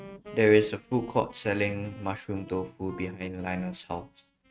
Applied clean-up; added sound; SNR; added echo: neural mask model RNNoise.